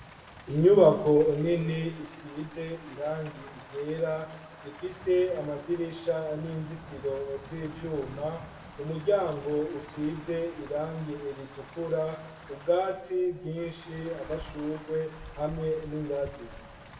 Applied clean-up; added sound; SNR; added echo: none; Rain; 18 dB; reverberation time 0.7 s.